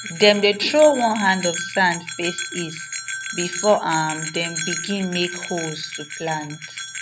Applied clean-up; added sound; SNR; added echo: none; Bell; 9 dB; none.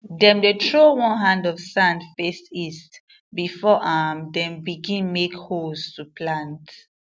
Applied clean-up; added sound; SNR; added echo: none; none; none; none.